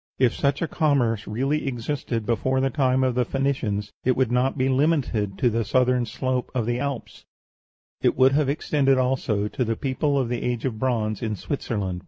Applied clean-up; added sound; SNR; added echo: none; none; none; none.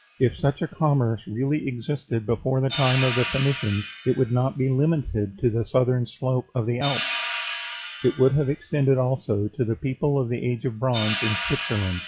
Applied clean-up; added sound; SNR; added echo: classical method log-MMSE.